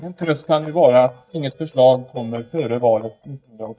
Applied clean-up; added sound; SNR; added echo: neural mask model DeepFilterNet 3.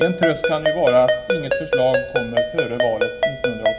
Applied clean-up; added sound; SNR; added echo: none; Ringtone; -1 dB; reverberation time 1.5 s.